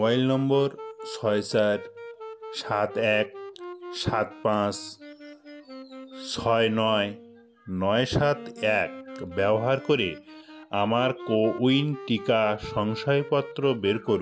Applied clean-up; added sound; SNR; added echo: none; Wind instrument, woodwind instrument; 15 dB; none.